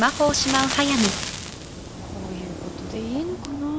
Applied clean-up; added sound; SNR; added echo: none; Fire; 6 dB; none.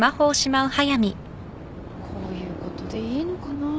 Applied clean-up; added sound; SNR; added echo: none; none; none; none.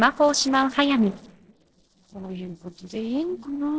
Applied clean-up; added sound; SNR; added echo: neural separator model SepFormer DNS4.